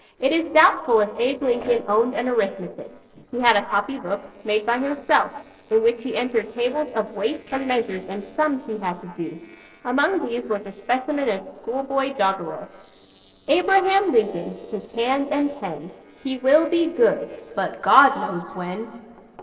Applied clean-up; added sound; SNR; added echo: neural separator model SepFormer DNS4.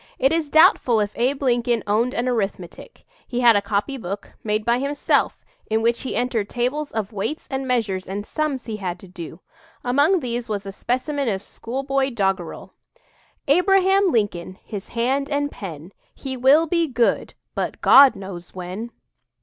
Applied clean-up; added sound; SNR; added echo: none; none; none; none.